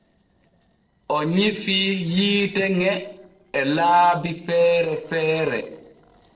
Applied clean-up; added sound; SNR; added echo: neural separator model SepFormer DNS4.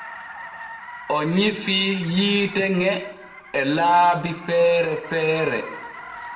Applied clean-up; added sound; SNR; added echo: none; Car; 16 dB; reverberation time 0.7 s.